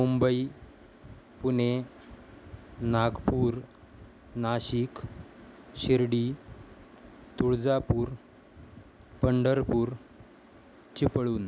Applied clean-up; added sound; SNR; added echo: none; none; none; none.